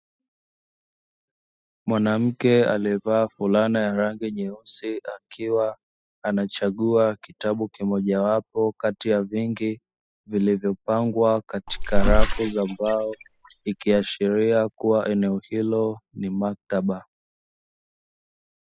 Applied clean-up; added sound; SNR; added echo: classical method spectral subtraction.